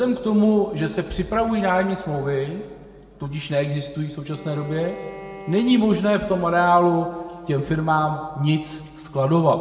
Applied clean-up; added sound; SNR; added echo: none; Bowed string instrument; 18 dB; reverberation time 1.8 s.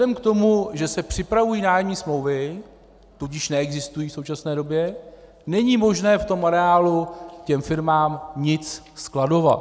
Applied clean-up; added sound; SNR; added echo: none; none; none; none.